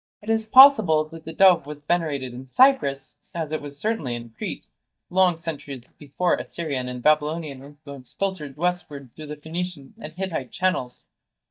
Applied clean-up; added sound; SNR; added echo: neural mask model DeepFilterNet 3.